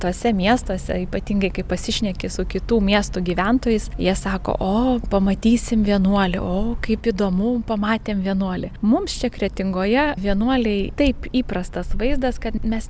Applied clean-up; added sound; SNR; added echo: none; none; none; none.